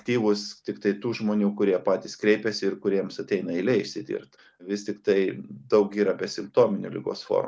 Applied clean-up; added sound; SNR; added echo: none; none; none; none.